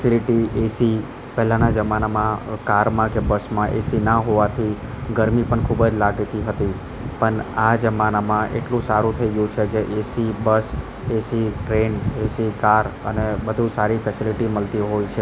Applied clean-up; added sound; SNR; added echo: none; none; none; none.